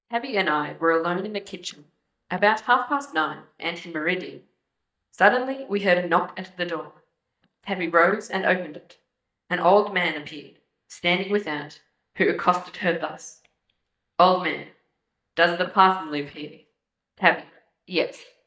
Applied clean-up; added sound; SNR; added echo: neural mask model DeepFilterNet 3.